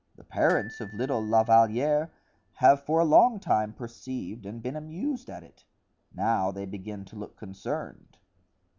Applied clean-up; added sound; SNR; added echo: none; Glockenspiel; 19 dB; none.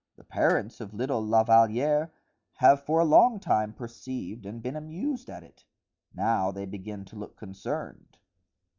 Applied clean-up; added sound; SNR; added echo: neural mask model DeepFilterNet 3.